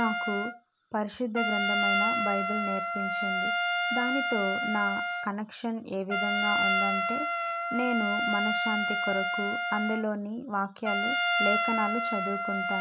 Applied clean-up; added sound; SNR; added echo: none; Trumpet; -3 dB; none.